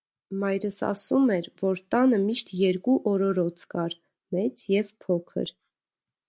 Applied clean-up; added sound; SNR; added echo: none; none; none; none.